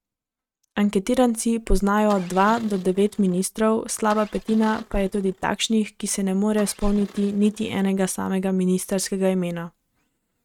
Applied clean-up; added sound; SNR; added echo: neural mask model RNNoise.